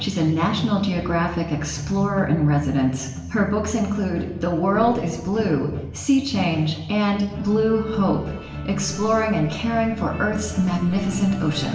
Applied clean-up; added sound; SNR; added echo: none; none; none; reverberation time 0.9 s.